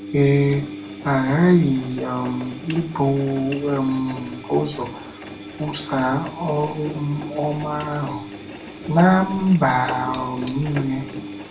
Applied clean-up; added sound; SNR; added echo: none; Engine; 12 dB; reverberation time 0.4 s.